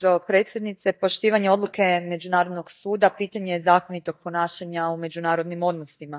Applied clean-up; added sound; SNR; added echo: neural mask model DeepFilterNet 3.